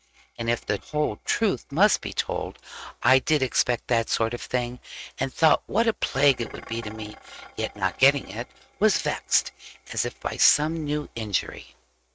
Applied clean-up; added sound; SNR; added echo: neural mask model RNNoise.